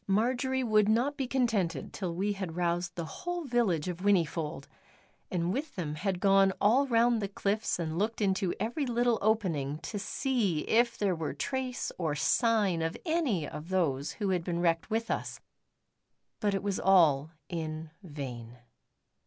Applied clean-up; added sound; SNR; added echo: none; none; none; none.